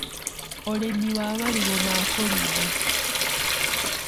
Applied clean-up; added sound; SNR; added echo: none; Trickle, dribble / Sink (filling or washing) / Water tap, faucet; -4 dB; none.